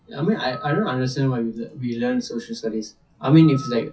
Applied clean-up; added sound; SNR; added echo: classical method WPE with log-MMSE.